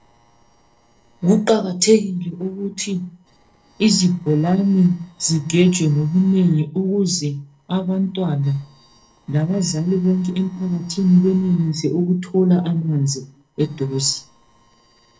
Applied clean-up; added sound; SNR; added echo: neural separator model SepFormer DNS4.